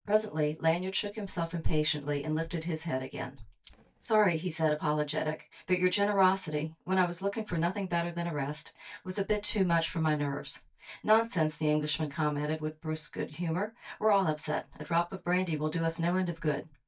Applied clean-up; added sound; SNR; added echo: neural mask model DeepFilterNet 3.